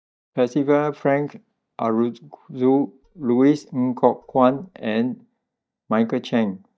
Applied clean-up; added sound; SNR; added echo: neural mask model DeepFilterNet 3.